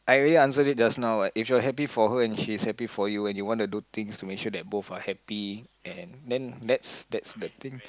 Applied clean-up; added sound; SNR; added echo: none; none; none; none.